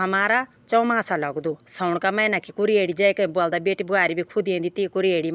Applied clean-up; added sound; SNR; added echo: none; none; none; none.